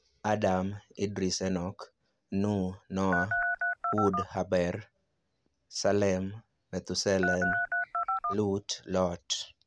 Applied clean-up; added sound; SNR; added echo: none; Telephone; -1 dB; none.